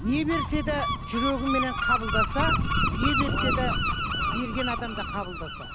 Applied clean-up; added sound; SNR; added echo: none; Gull, seagull; -3 dB; none.